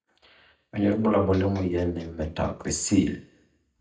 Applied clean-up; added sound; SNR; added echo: neural mask model DeepFilterNet 3.